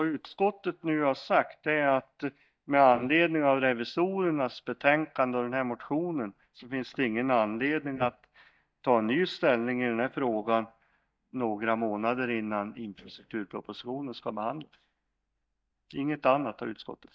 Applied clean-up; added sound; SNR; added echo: neural mask model DeepFilterNet 3.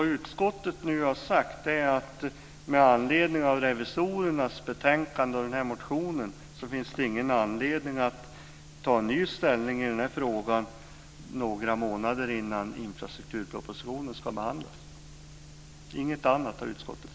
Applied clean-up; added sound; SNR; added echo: none; none; none; none.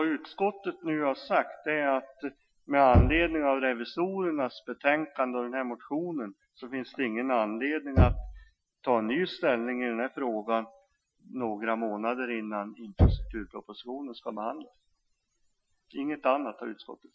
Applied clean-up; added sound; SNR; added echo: classical method Wiener filter.